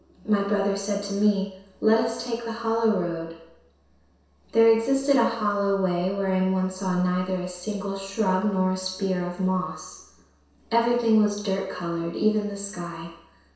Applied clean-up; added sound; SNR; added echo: none; none; none; reverberation time 0.7 s.